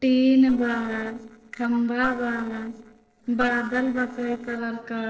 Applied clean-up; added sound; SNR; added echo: neural separator model SepFormer DNS4.